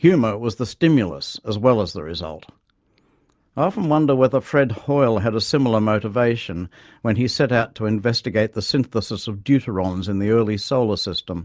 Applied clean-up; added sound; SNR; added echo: none; none; none; none.